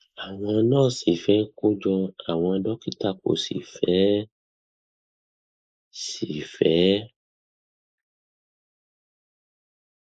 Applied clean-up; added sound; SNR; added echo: neural mask model Resemble Enhance denoiser.